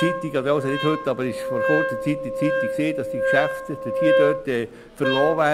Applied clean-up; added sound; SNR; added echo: none; Wind instrument, woodwind instrument; 0 dB; none.